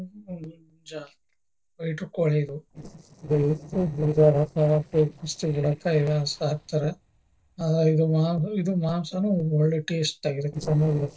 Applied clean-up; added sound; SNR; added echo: neural separator model SepFormer DNS4.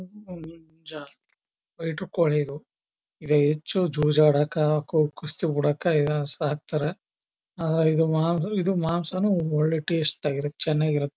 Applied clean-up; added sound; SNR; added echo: none; none; none; none.